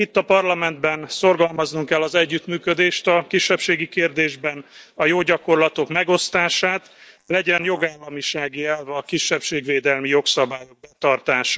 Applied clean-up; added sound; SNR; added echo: neural mask model DeepFilterNet 3.